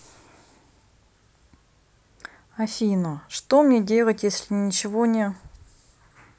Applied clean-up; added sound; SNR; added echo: none; none; none; none.